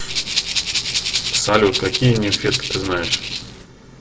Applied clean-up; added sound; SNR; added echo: neural separator model SepFormer DNS4.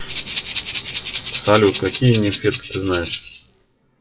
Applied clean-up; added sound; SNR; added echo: classical method WPE with log-MMSE.